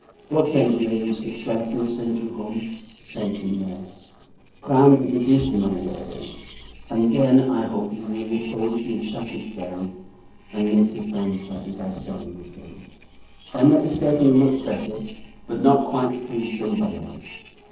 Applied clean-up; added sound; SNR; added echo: neural separator model SepFormer DNS4.